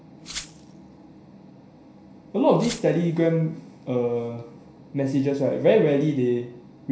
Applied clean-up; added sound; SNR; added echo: none; Glass; 17 dB; reverberation time 0.5 s.